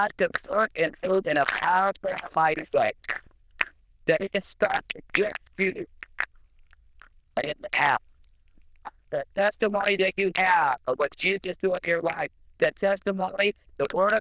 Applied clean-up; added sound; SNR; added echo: neural diffusion model UNIVERSE++.